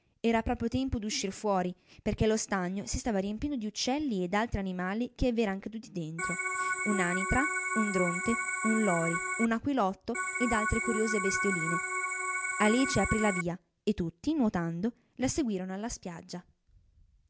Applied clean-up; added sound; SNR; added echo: none; Organ; 1 dB; none.